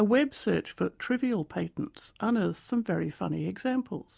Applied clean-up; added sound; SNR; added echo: none; none; none; none.